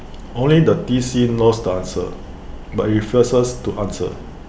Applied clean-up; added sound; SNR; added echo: none; none; none; none.